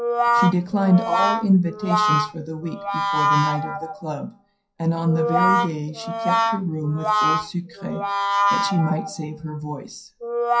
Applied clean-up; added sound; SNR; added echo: classical method WPE with log-MMSE.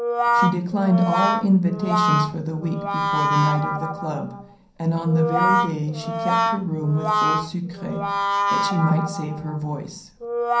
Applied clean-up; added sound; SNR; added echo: none; Brass instrument; 0 dB; reverberation time 0.6 s.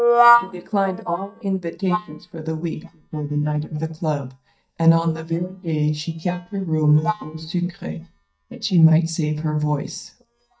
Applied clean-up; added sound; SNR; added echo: neural mask model DeepFilterNet 3.